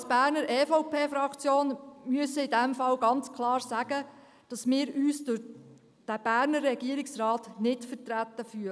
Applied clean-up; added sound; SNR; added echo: none; none; none; none.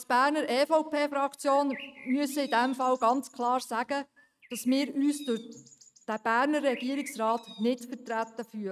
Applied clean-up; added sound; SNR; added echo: neural mask model RNNoise.